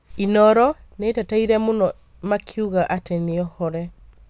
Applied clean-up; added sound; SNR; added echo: none; none; none; none.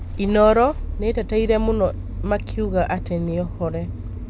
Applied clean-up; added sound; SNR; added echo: none; Engine starting / Motor vehicle (road); 7 dB; none.